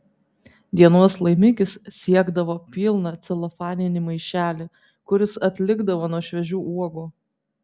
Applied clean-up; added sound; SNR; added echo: none; none; none; none.